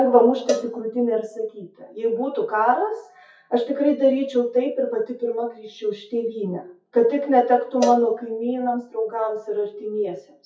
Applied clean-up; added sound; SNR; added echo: classical method WPE with log-MMSE.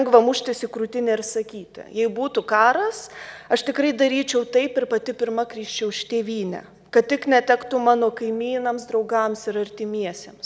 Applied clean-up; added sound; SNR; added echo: none; none; none; none.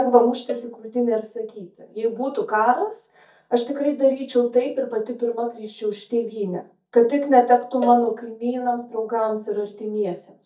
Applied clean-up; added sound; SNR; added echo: neural mask model DeepFilterNet 3.